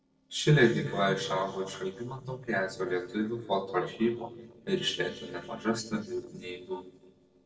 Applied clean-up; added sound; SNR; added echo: neural separator model SepFormer DNS4.